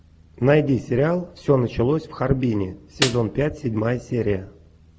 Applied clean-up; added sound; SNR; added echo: none; Snare drum; 6 dB; none.